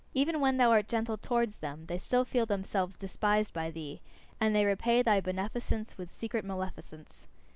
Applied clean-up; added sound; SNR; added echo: none; none; none; none.